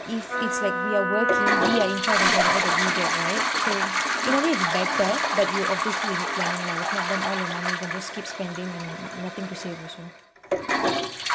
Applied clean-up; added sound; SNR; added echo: none; Wind instrument, woodwind instrument + Toilet flush; -4 dB; none.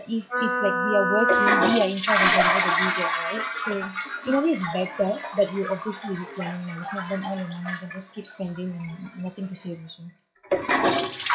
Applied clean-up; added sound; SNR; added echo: classical method log-MMSE.